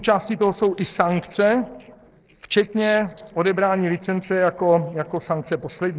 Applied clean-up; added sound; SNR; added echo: neural separator model SepFormer DNS4.